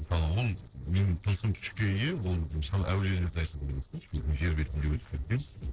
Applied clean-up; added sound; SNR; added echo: neural separator model SepFormer DNS4.